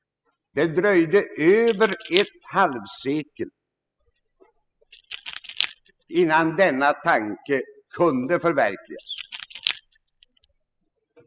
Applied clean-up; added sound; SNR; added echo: classical method spectral subtraction.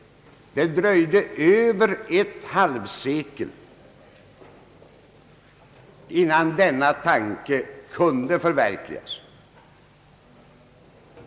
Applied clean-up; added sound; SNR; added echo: none; none; none; none.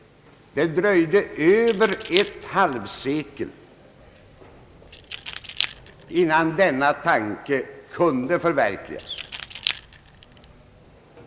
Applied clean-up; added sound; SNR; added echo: none; Keys jangling; 13 dB; none.